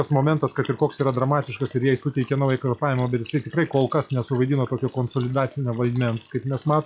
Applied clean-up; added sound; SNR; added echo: classical method log-MMSE.